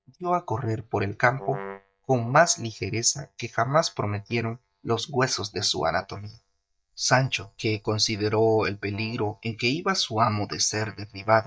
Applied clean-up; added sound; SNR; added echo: neural mask model DeepFilterNet 3.